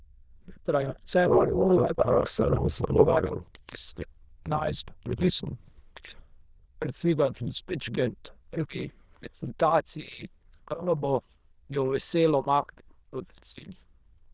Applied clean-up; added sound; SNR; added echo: neural diffusion model UNIVERSE++.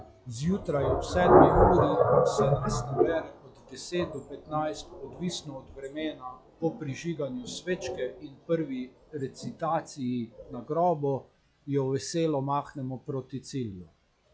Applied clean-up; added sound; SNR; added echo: classical method log-MMSE.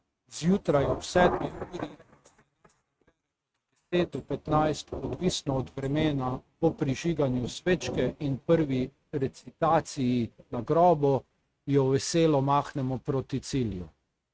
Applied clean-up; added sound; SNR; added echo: neural mask model RNNoise.